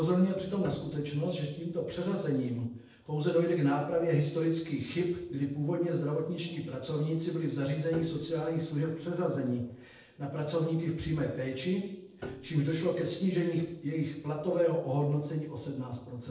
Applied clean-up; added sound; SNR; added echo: neural separator model SepFormer DNS4.